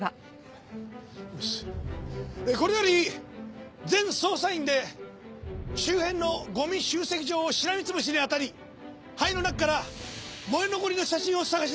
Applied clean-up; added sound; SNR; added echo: none; none; none; none.